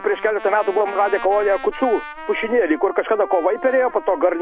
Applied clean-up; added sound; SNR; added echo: none; Trumpet; 15 dB; none.